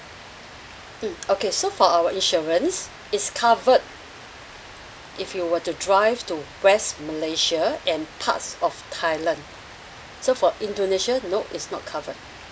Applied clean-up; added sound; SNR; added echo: none; Rain; 18 dB; none.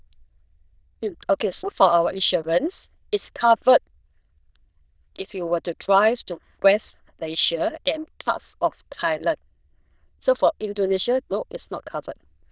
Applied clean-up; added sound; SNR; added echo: neural diffusion model UNIVERSE++.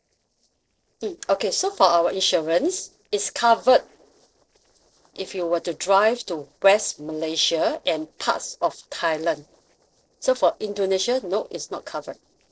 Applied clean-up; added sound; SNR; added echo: neural separator model SepFormer DNS4.